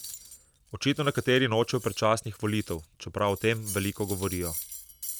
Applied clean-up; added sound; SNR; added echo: none; Cutlery, silverware; 13 dB; none.